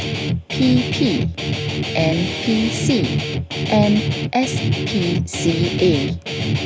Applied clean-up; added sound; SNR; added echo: none; Guitar; 0 dB; none.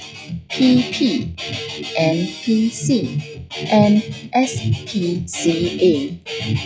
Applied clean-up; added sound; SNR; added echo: classical method log-MMSE.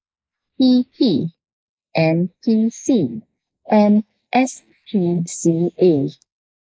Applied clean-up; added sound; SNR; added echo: neural mask model Resemble Enhance denoiser.